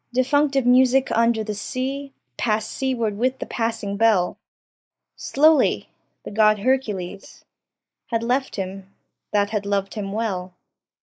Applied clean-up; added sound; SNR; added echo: neural mask model Resemble Enhance denoiser.